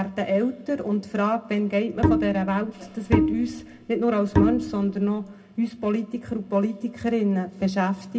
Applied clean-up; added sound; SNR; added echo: none; Bowed string instrument; 0 dB; reverberation time 0.2 s.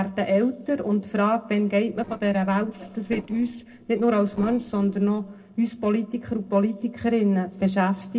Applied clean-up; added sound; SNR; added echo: neural separator model SepFormer DNS4.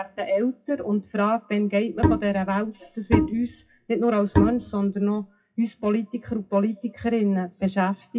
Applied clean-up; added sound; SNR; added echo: classical method WPE with log-MMSE.